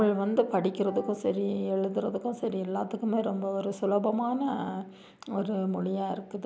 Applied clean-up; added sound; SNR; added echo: none; Wind instrument, woodwind instrument; 16 dB; none.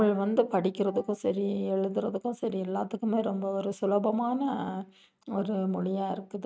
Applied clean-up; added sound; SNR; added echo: neural mask model RNNoise.